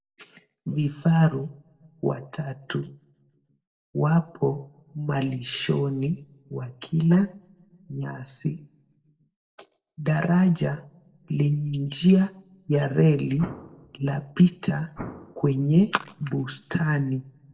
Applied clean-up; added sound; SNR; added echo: neural separator model SepFormer DNS4.